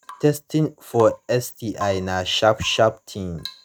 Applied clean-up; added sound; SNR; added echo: neural mask model RNNoise.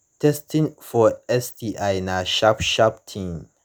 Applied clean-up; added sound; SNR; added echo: none; none; none; none.